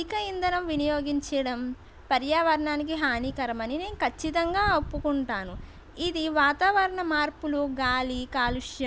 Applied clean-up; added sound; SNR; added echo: none; none; none; none.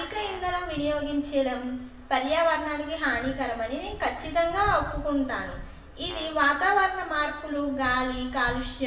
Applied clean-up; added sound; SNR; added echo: none; Brass instrument; 20 dB; reverberation time 1.0 s.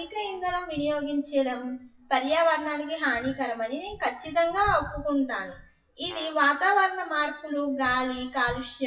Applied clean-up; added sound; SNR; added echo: classical method WPE with log-MMSE.